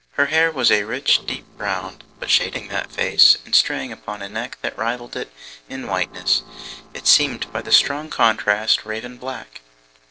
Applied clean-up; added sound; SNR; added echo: neural separator model SepFormer DNS4.